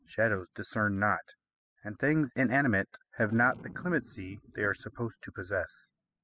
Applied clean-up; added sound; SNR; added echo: classical method spectral subtraction.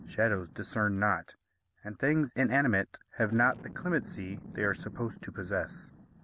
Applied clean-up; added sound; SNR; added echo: none; Boom; 17 dB; none.